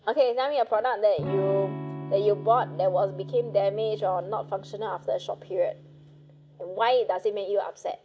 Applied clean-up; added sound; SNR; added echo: none; Electric guitar / Strum; 13 dB; none.